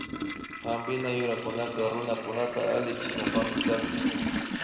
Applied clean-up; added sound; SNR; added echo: none; Toilet flush; 2 dB; reverberation time 2.2 s.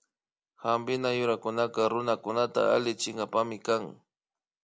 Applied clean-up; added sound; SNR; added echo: none; none; none; none.